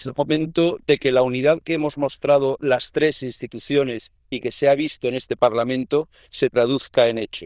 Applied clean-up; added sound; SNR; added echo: neural diffusion model UNIVERSE++.